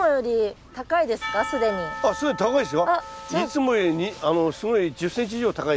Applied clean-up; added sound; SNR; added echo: none; Percussion; 14 dB; none.